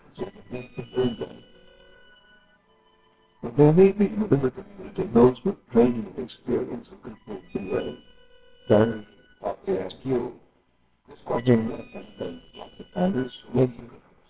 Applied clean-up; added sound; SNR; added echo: neural separator model SepFormer WHAMR!.